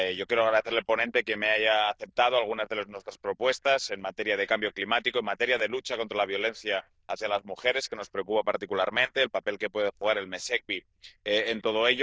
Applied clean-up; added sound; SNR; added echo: neural diffusion model UNIVERSE++.